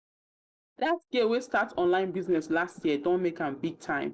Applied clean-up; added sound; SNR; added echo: neural separator model SepFormer DNS4.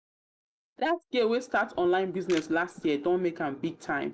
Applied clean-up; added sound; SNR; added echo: none; Camera; 18 dB; none.